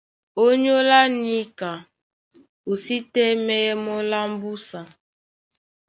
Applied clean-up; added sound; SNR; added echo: none; none; none; none.